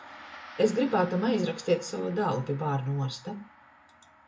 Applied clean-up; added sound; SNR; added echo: none; Gong; 19 dB; reverberation time 0.2 s.